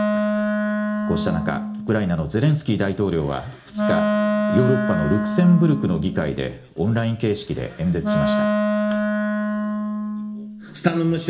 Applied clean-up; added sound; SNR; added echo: none; Wind instrument, woodwind instrument; 1 dB; reverberation time 0.4 s.